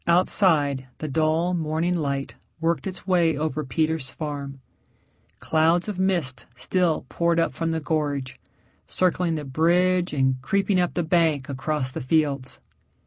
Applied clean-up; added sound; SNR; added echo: none; none; none; none.